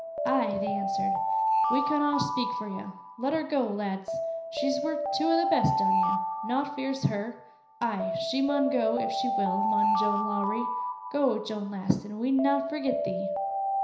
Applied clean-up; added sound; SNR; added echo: none; Alarm; 0 dB; reverberation time 0.5 s.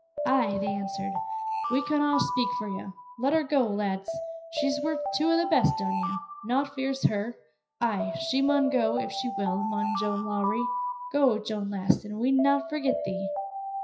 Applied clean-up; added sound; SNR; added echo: classical method WPE with log-MMSE.